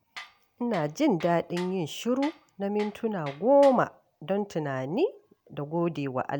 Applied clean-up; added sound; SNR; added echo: none; Tools; 20 dB; none.